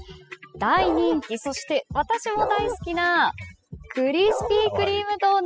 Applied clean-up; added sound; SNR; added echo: classical method spectral subtraction.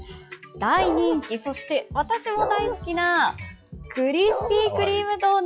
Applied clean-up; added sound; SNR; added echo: classical method log-MMSE.